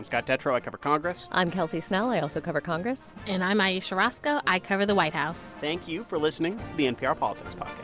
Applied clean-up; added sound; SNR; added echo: none; none; none; none.